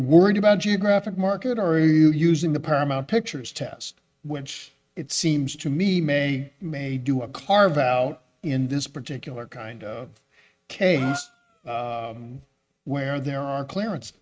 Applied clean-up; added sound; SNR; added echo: neural mask model RNNoise.